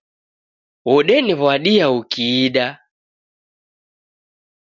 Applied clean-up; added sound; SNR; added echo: none; none; none; none.